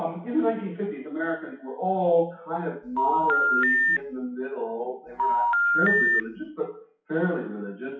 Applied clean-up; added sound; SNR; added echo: classical method WPE with log-MMSE.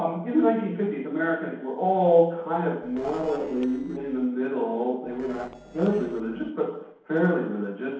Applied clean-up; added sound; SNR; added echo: neural separator model SepFormer DNS4.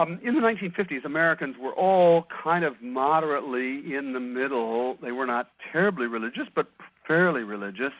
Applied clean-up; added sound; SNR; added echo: none; none; none; none.